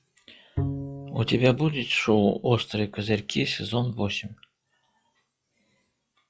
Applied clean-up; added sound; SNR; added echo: classical method log-MMSE.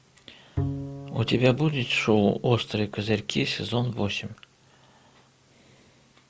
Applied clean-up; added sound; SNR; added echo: none; Bowed string instrument; 9 dB; none.